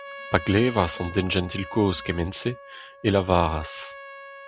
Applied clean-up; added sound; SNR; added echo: none; Trumpet; 15 dB; none.